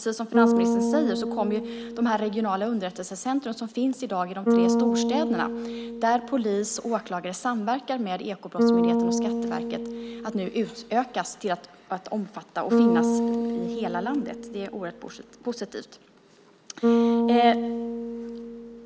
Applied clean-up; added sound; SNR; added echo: none; Bass guitar; -2 dB; none.